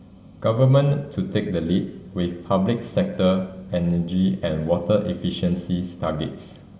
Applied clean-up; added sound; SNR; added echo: none; none; none; reverberation time 2.9 s.